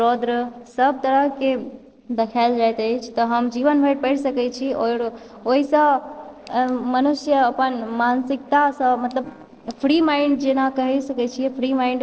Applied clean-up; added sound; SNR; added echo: neural separator model SepFormer DNS4.